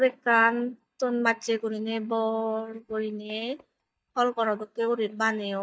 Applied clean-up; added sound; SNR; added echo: neural mask model DeepFilterNet 3.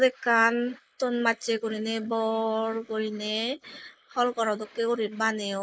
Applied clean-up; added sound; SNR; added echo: neural mask model Resemble Enhance denoiser.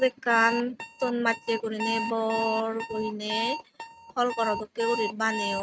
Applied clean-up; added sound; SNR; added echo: neural mask model RNNoise.